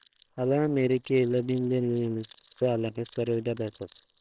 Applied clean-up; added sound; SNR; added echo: neural separator model SepFormer WHAMR!.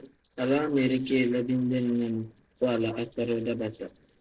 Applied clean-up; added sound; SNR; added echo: neural separator model SepFormer DNS4.